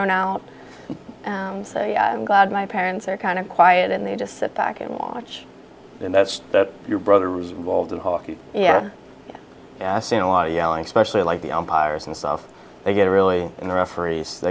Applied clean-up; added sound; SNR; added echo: none; none; none; none.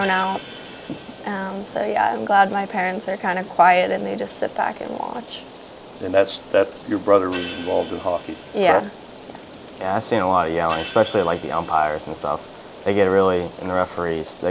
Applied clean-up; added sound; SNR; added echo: none; Rain + Hi-hat; 15 dB; none.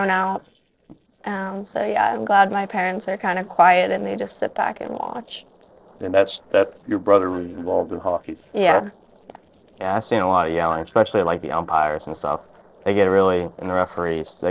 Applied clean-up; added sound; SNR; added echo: neural separator model SepFormer DNS4.